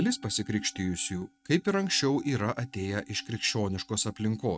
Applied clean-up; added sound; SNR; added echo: neural mask model RNNoise.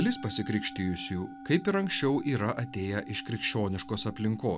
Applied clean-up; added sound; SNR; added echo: none; Musical instrument; 15 dB; none.